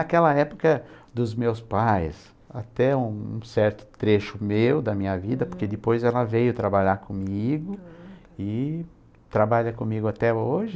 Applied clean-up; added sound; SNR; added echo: none; none; none; none.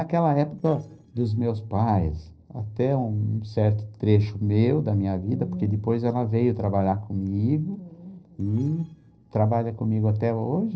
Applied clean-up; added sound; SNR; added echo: neural separator model SepFormer DNS4.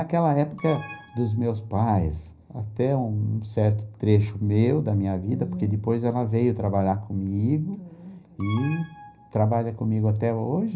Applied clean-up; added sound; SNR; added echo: none; Alarm; 17 dB; reverberation time 0.4 s.